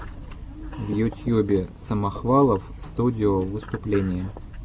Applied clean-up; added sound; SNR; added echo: none; none; none; none.